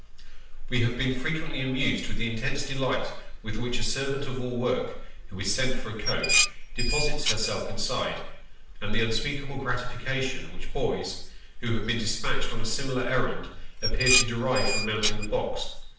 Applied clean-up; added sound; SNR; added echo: none; Dishes, pots, and pans; 3 dB; reverberation time 0.7 s.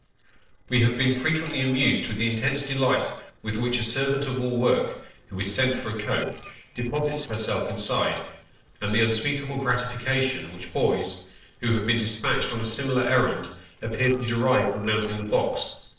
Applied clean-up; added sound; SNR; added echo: neural separator model SepFormer DNS4.